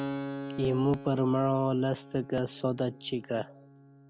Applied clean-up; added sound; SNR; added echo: none; Keyboard (musical); 12 dB; none.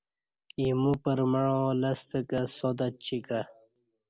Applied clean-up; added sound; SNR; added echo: none; none; none; none.